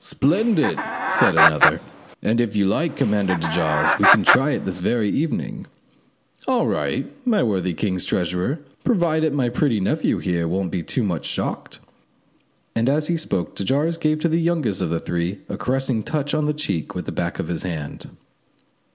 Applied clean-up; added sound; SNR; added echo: none; Chicken, rooster; -1 dB; none.